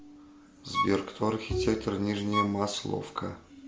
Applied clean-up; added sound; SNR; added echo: none; Bowed string instrument + Bowed string instrument; 4 dB; none.